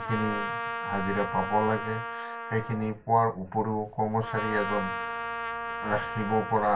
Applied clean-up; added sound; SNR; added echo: none; Trumpet; 5 dB; reverberation time 0.2 s.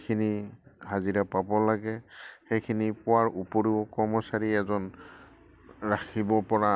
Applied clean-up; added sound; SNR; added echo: none; none; none; none.